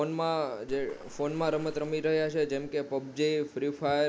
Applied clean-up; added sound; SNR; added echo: none; Water / Splash, splatter; 16 dB; none.